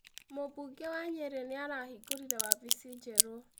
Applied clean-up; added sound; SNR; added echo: none; Crack; -4 dB; none.